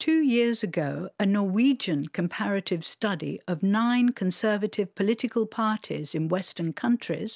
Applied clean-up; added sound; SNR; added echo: none; none; none; none.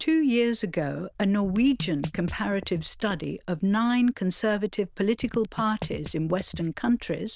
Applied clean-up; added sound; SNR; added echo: neural diffusion model UNIVERSE++.